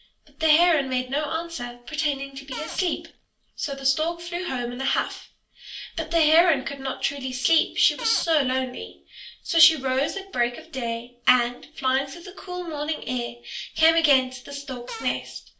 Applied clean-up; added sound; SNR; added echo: none; Cupboard open or close / Door; 11 dB; reverberation time 0.3 s.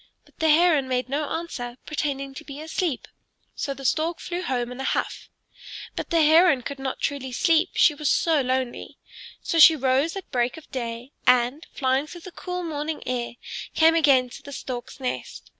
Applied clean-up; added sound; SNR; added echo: none; none; none; none.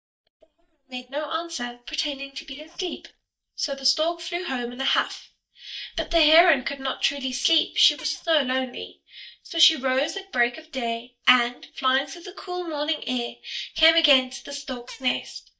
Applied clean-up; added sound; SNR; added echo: neural mask model DeepFilterNet 3.